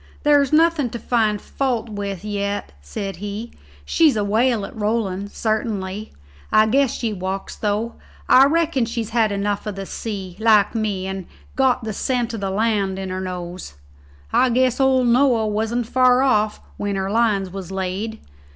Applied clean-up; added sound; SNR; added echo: none; none; none; none.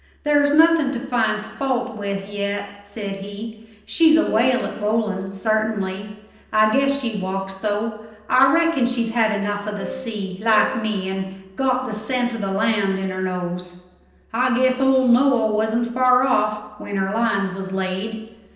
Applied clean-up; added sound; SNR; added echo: neural separator model SepFormer DNS4.